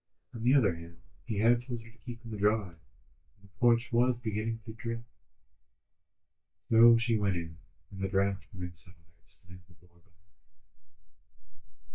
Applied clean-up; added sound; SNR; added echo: neural mask model DeepFilterNet 3.